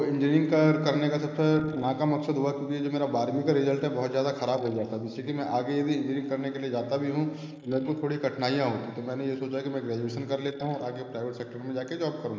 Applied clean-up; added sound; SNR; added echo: neural mask model Resemble Enhance denoiser.